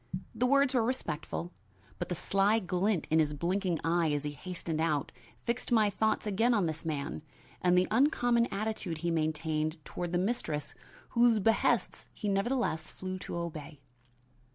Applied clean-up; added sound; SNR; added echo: none; none; none; none.